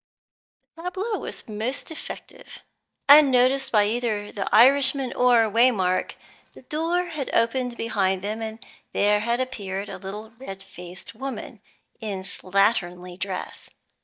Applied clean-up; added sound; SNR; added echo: neural mask model DeepFilterNet 3.